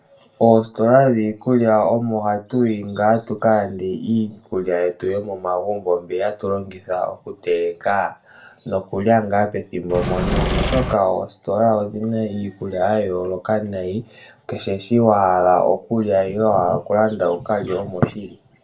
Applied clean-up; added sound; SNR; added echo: none; Engine / Mechanisms; 1 dB; reverberation time 0.2 s.